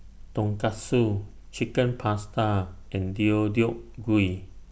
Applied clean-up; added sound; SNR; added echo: none; none; none; none.